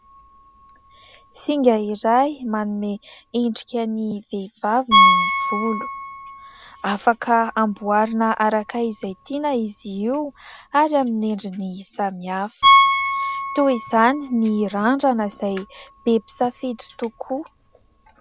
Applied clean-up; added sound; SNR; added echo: none; Piano; 3 dB; none.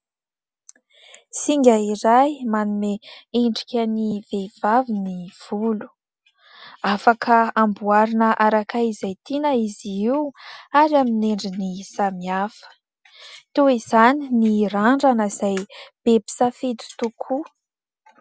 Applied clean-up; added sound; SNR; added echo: none; none; none; none.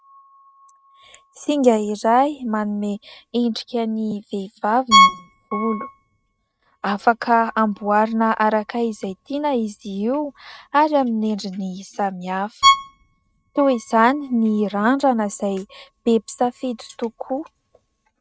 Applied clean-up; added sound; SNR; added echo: neural mask model RNNoise.